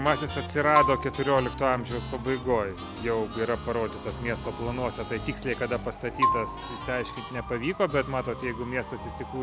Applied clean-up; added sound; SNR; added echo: none; Marimba, xylophone; 2 dB; none.